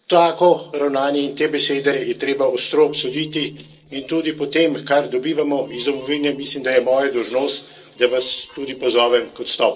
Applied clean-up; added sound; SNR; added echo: neural separator model SepFormer DNS4.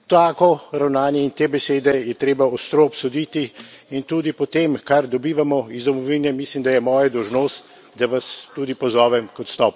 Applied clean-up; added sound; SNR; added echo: none; none; none; none.